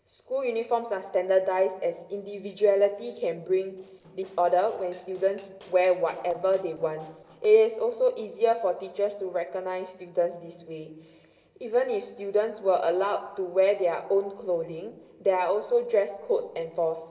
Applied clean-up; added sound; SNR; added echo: neural separator model SepFormer DNS4.